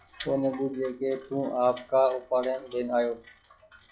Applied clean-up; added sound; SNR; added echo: classical method log-MMSE.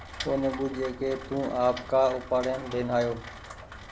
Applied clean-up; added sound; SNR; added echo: none; Rain; 13 dB; none.